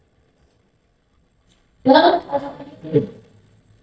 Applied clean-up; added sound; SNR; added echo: neural mask model DeepFilterNet 3.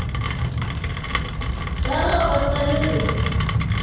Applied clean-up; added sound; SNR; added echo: none; Rain; -4 dB; reverberation time 1.2 s.